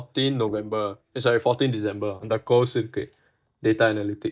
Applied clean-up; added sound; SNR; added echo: neural mask model DeepFilterNet 3.